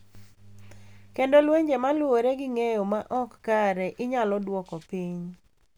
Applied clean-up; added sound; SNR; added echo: none; none; none; none.